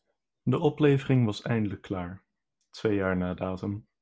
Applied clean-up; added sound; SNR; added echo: none; none; none; none.